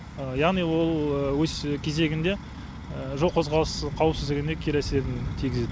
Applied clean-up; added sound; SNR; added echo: none; none; none; none.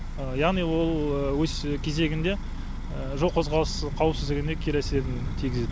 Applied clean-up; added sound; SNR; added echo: none; Motor vehicle (road) / Engine; 6 dB; none.